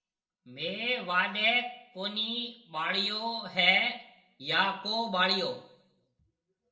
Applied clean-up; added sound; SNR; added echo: none; none; none; reverberation time 0.4 s.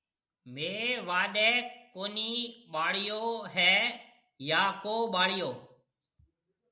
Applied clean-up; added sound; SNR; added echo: none; none; none; none.